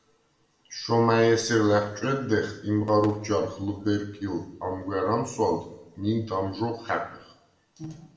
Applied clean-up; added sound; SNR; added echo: none; none; none; reverberation time 0.7 s.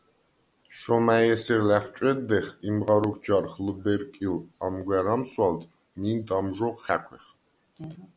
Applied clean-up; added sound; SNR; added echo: none; none; none; none.